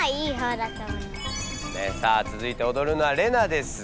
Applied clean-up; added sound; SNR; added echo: none; Subway, metro, underground; 13 dB; none.